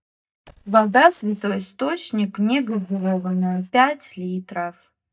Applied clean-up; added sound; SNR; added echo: neural mask model DeepFilterNet 3.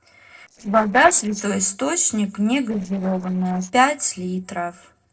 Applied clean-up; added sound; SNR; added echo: neural separator model SepFormer DNS4.